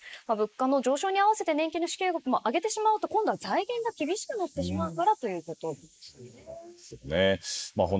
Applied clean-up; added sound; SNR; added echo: neural mask model Resemble Enhance denoiser.